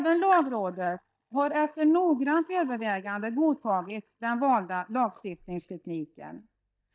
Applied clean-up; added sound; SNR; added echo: neural mask model DeepFilterNet 3.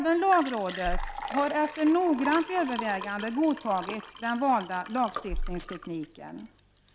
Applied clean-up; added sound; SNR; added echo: none; Liquid; 9 dB; none.